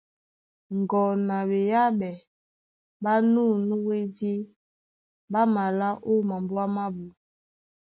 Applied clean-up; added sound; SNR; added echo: none; none; none; none.